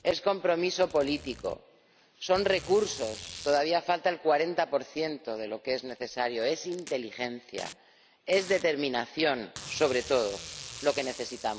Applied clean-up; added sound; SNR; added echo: none; Packing tape, duct tape; 17 dB; none.